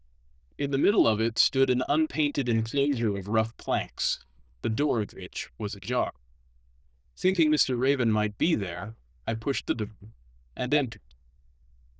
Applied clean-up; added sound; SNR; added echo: neural diffusion model UNIVERSE++.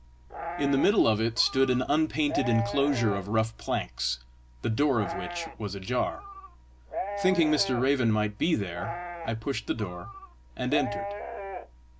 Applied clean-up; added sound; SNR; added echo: none; Livestock, farm animals, working animals; 9 dB; none.